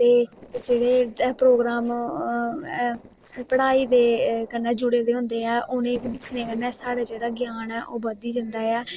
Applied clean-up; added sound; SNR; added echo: neural separator model SepFormer DNS4.